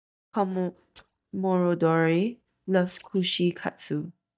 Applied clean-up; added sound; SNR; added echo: neural mask model DeepFilterNet 3.